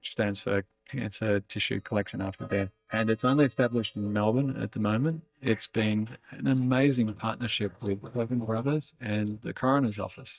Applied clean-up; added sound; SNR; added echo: neural mask model DeepFilterNet 3.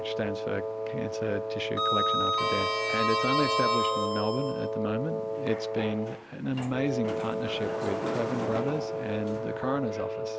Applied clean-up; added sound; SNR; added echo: none; Sliding door + Wind instrument, woodwind instrument; -2 dB; none.